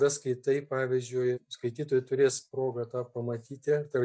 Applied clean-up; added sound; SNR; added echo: neural mask model DeepFilterNet 3.